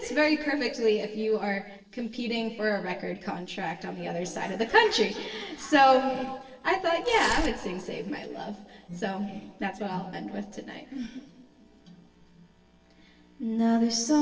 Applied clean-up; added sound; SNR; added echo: neural separator model SepFormer DNS4.